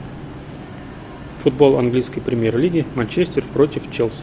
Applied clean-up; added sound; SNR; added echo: none; none; none; none.